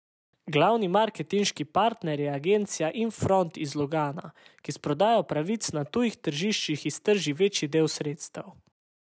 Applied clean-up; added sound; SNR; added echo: none; none; none; none.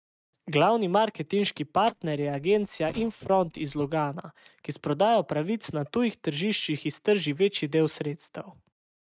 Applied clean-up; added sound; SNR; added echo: neural mask model RNNoise.